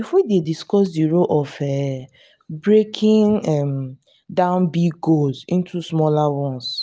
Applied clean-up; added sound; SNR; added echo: none; none; none; none.